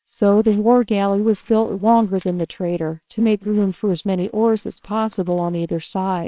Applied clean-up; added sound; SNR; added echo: neural separator model SepFormer WHAMR!.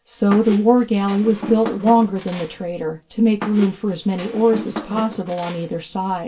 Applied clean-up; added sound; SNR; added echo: none; Squeak; 12 dB; reverberation time 0.1 s.